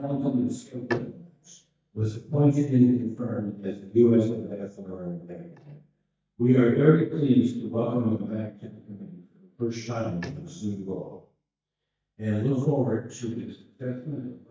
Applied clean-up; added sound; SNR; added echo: neural mask model DeepFilterNet 3.